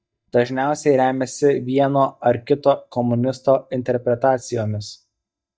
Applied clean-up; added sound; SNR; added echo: neural mask model DeepFilterNet 3.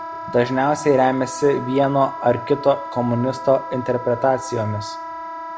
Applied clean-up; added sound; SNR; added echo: none; Wind instrument, woodwind instrument; 11 dB; none.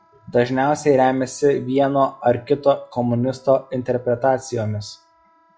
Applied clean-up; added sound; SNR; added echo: classical method log-MMSE.